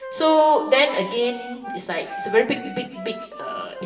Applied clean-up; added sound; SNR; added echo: none; Wind instrument, woodwind instrument; 13 dB; reverberation time 1.1 s.